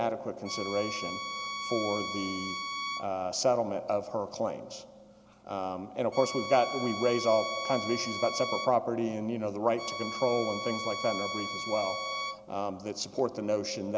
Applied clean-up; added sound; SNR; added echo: none; Bowed string instrument; 6 dB; none.